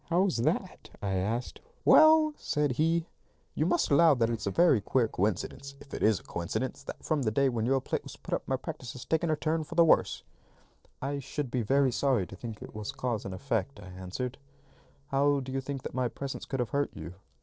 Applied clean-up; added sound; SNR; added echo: neural separator model SepFormer DNS4.